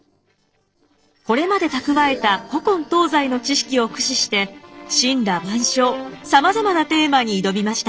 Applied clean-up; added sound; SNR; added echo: neural separator model SepFormer DNS4.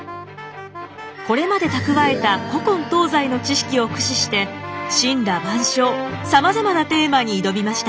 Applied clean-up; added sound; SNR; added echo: none; Wind instrument, woodwind instrument; 15 dB; none.